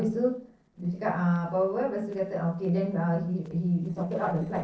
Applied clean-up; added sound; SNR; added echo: neural separator model SepFormer DNS4.